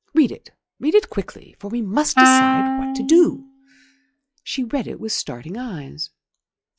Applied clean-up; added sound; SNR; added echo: classical method log-MMSE.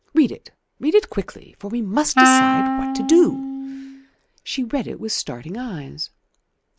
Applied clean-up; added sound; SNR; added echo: none; Wind instrument, woodwind instrument; -3 dB; none.